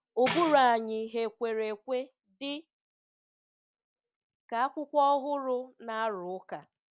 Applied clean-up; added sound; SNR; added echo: none; Tambourine; 10 dB; none.